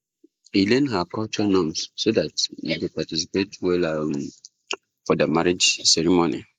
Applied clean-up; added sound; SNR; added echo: neural mask model Resemble Enhance denoiser.